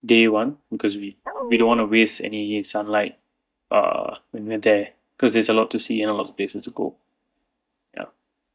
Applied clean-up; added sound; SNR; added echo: neural mask model DeepFilterNet 3.